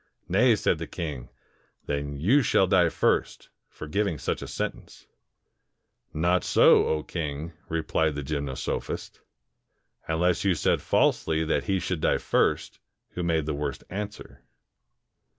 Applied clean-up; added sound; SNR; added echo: none; none; none; none.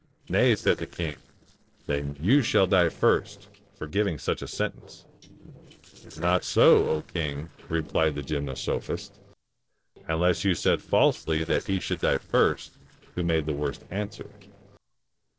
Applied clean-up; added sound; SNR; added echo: neural separator model SepFormer DNS4.